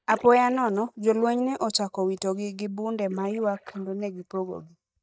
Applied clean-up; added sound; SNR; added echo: neural mask model DeepFilterNet 3.